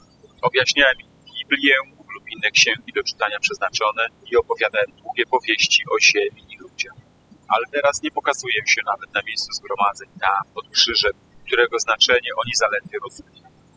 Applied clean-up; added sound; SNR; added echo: classical method spectral subtraction.